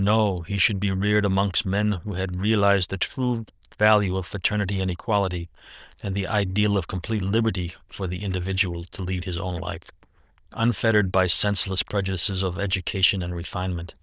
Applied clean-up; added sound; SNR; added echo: neural diffusion model UNIVERSE++.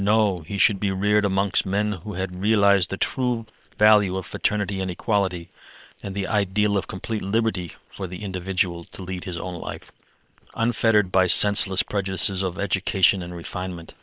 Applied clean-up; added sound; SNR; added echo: neural separator model SepFormer WHAM!.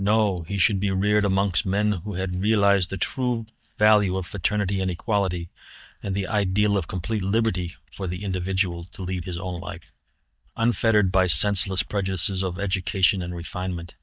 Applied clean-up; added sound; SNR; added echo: neural mask model DeepFilterNet 3.